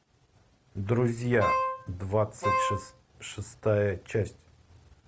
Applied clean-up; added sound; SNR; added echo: none; Wind instrument, woodwind instrument; -1 dB; none.